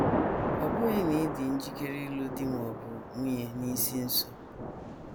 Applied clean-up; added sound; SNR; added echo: none; Thunder / Rain; 1 dB; none.